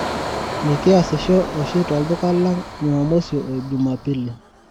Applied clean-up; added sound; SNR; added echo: none; Engine; 9 dB; none.